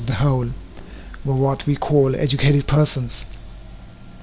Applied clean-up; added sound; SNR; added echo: none; none; none; none.